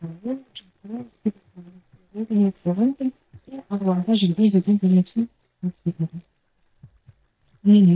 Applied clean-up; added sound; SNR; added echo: neural mask model DeepFilterNet 3.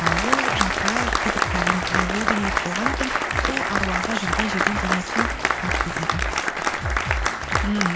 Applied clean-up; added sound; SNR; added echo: none; Applause; -4 dB; none.